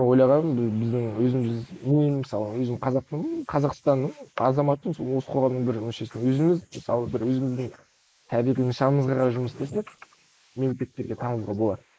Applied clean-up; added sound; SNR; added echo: neural mask model Resemble Enhance denoiser.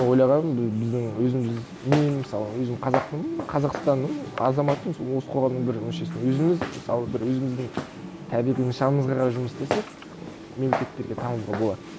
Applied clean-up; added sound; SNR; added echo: none; Walk, footsteps; 11 dB; none.